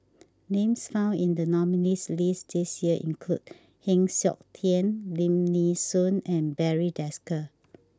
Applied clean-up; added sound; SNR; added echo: none; none; none; none.